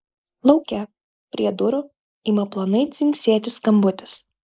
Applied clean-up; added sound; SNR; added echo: neural mask model Resemble Enhance denoiser.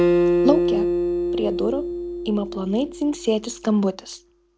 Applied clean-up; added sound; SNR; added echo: none; Acoustic guitar; -1 dB; none.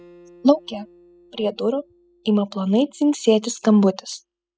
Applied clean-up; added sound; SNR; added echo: classical method spectral subtraction.